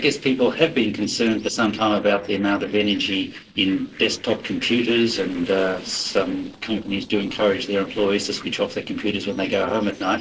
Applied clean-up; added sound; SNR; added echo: neural separator model SepFormer DNS4.